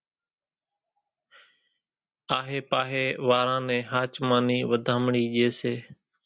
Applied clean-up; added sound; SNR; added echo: none; none; none; none.